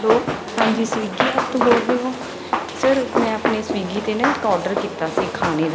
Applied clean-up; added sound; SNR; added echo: none; Run; 2 dB; none.